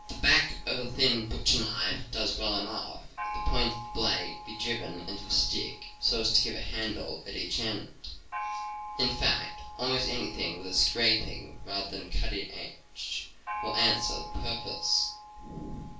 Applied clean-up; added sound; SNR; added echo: none; Gong; 12 dB; reverberation time 0.3 s.